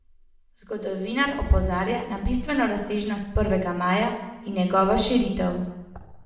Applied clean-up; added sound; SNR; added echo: none; none; none; reverberation time 0.8 s.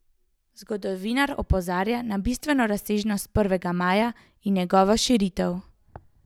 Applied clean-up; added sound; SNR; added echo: none; none; none; none.